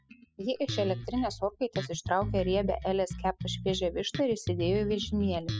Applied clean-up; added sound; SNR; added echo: classical method spectral subtraction.